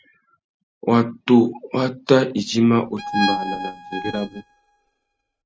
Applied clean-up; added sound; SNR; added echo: neural mask model RNNoise.